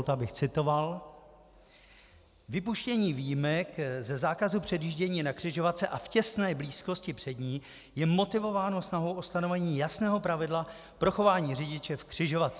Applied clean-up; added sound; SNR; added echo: none; none; none; none.